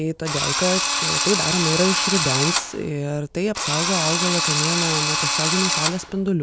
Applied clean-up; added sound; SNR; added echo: none; Drill; -2 dB; none.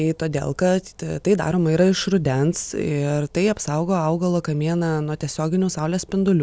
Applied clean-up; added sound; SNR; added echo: none; none; none; none.